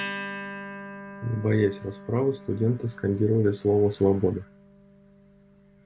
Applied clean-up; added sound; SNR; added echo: none; Acoustic guitar; 14 dB; none.